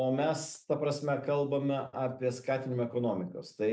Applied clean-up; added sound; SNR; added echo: none; none; none; none.